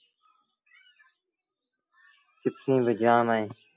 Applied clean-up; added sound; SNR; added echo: none; none; none; none.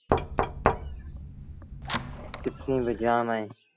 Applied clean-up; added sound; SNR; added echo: none; Knock; -1 dB; none.